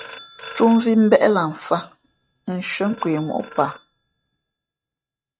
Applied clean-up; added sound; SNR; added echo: neural mask model RNNoise.